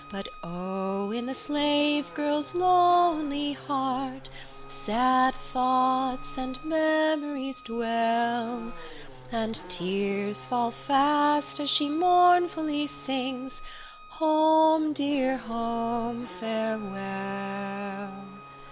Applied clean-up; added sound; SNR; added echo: none; Race car, auto racing / Accelerating, revving, vroom + Bowed string instrument; 18 dB; none.